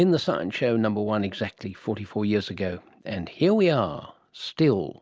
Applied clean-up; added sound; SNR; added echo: none; none; none; none.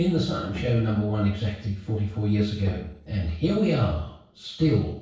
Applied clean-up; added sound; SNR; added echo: neural separator model SepFormer DNS4.